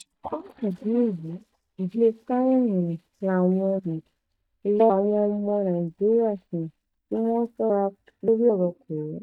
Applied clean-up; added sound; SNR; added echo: neural mask model DeepFilterNet 3.